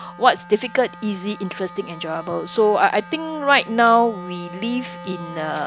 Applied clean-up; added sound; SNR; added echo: none; Wind instrument, woodwind instrument + Rattle (instrument); 16 dB; none.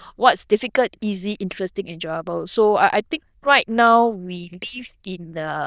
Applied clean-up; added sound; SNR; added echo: neural diffusion model UNIVERSE++.